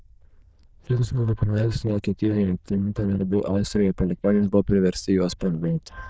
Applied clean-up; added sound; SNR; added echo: neural diffusion model UNIVERSE++.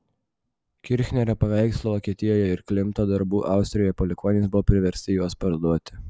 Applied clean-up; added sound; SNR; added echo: none; none; none; none.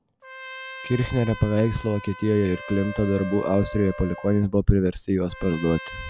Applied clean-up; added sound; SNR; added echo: none; Wind instrument, woodwind instrument + Trumpet; 15 dB; none.